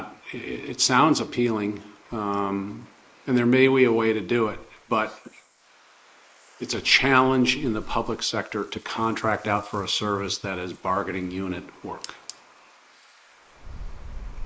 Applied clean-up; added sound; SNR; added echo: neural mask model Resemble Enhance denoiser.